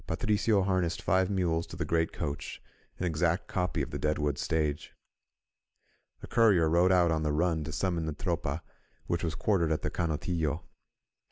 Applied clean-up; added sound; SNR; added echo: none; none; none; none.